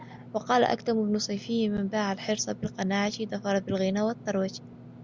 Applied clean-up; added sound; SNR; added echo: none; Engine / Mechanisms; 17 dB; none.